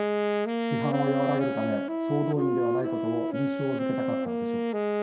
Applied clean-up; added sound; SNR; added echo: none; Wind instrument, woodwind instrument; -3 dB; reverberation time 0.7 s.